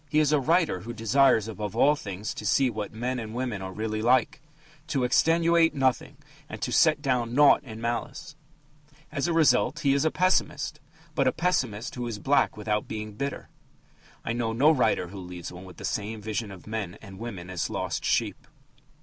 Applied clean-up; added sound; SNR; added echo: none; none; none; none.